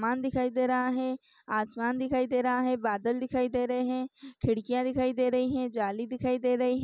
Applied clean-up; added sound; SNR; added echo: none; none; none; none.